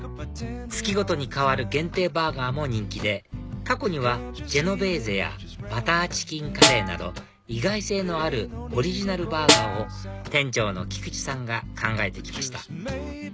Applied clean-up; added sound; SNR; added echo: none; Snare drum; -2 dB; none.